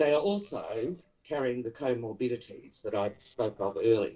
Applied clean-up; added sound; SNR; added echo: neural separator model SepFormer DNS4.